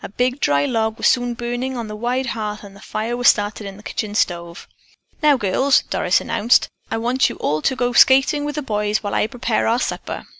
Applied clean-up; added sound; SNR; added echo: none; none; none; none.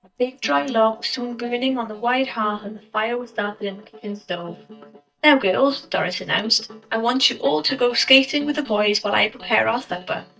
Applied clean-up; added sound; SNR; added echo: neural mask model DeepFilterNet 3.